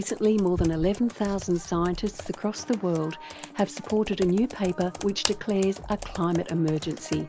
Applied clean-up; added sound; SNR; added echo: none; Computer keyboard; 12 dB; none.